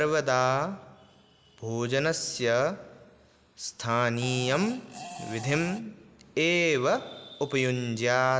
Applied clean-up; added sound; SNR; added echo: none; Fart; 15 dB; none.